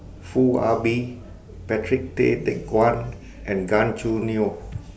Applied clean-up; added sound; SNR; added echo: none; none; none; none.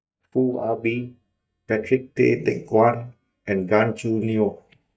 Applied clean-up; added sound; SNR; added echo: neural mask model DeepFilterNet 3.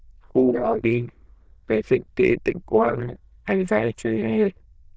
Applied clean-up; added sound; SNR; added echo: neural diffusion model UNIVERSE++.